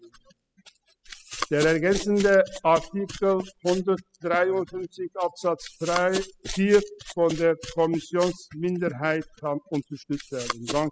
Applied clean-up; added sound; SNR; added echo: classical method spectral subtraction.